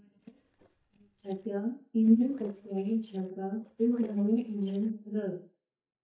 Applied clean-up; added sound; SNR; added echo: neural mask model DeepFilterNet 3.